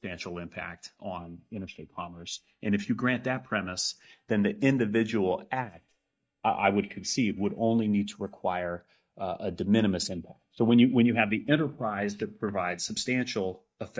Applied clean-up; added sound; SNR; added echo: neural mask model DeepFilterNet 3.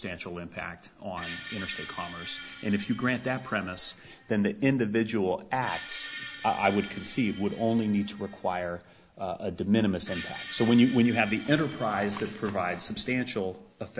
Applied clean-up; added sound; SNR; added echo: none; Screech; 14 dB; none.